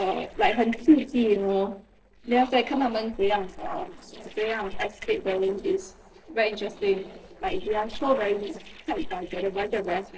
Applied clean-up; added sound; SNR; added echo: neural separator model SepFormer DNS4.